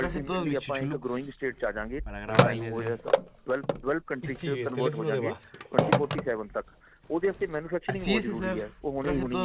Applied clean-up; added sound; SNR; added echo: none; Telephone; -2 dB; none.